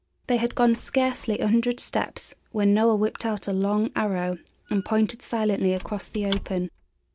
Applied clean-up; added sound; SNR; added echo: none; Squeak / Wood; 19 dB; none.